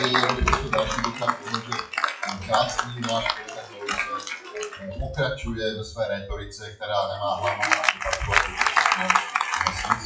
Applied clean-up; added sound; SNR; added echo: classical method WPE with log-MMSE.